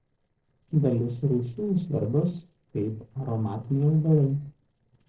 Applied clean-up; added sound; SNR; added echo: neural separator model SepFormer DNS4.